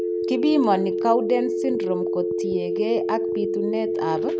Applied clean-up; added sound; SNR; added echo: none; Telephone; 0 dB; none.